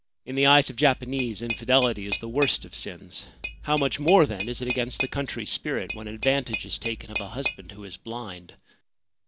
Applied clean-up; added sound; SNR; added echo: none; Tap / Glass; 7 dB; none.